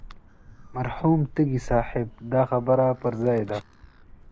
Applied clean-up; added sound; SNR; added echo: none; Animal; 15 dB; none.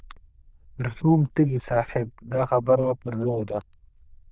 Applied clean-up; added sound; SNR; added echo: neural diffusion model UNIVERSE++.